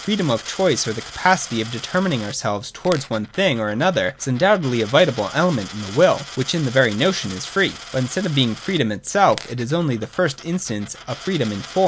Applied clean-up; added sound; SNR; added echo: none; Coin (dropping); 17 dB; none.